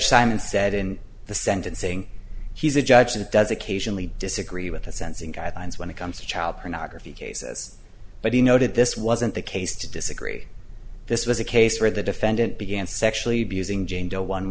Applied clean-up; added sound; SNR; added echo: none; none; none; none.